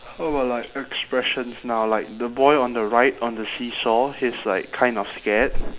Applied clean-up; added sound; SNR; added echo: none; Alarm / Insect; 10 dB; none.